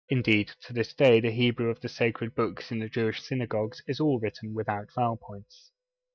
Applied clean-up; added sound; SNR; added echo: neural mask model DeepFilterNet 3.